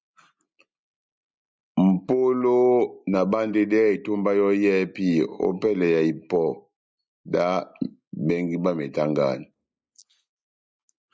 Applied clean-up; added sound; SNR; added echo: neural mask model Resemble Enhance denoiser.